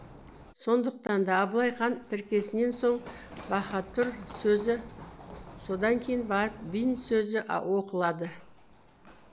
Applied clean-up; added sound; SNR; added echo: none; Run; 18 dB; none.